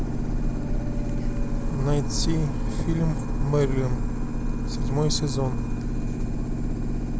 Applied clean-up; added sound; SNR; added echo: none; none; none; none.